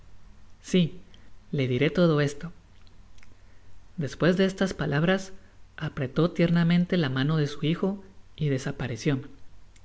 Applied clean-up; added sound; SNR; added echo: none; none; none; none.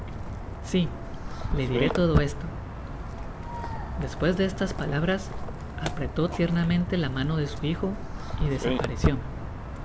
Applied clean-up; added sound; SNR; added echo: none; Walk, footsteps; 2 dB; none.